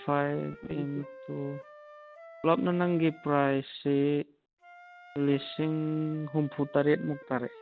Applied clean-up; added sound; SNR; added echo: none; Wind instrument, woodwind instrument; 19 dB; none.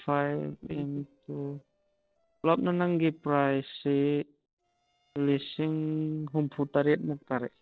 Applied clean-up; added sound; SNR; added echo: neural separator model SepFormer DNS4.